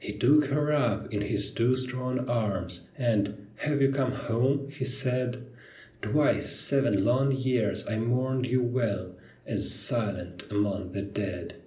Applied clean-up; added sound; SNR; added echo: none; none; none; reverberation time 0.5 s.